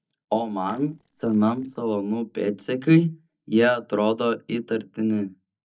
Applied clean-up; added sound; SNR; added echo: neural mask model DeepFilterNet 3.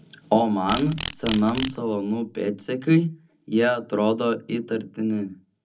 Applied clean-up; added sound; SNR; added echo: none; Insect; 11 dB; reverberation time 0.4 s.